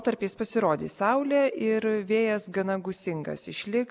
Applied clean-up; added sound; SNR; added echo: none; none; none; none.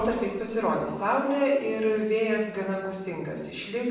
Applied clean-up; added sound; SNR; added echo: none; none; none; reverberation time 0.9 s.